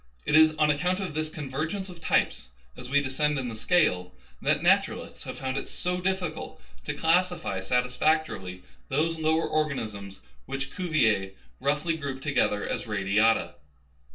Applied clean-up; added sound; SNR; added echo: none; none; none; reverberation time 0.2 s.